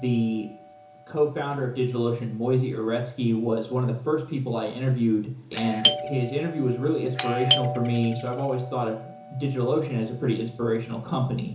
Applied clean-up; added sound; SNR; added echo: none; Doorbell; 8 dB; reverberation time 0.7 s.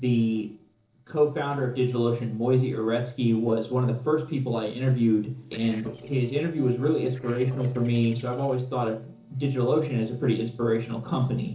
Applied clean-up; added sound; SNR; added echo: neural separator model SepFormer DNS4.